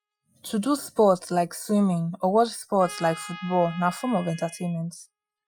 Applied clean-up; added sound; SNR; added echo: classical method Wiener filter.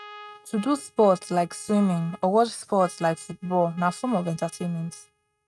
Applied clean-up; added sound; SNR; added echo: neural mask model RNNoise.